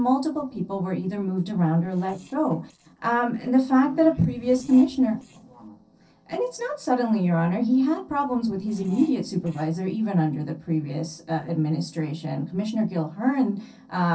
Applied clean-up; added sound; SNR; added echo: neural separator model SepFormer DNS4.